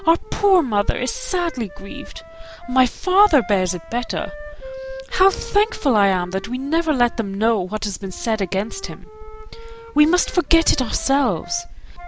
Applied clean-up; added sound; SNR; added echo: none; Wind instrument, woodwind instrument; 19 dB; none.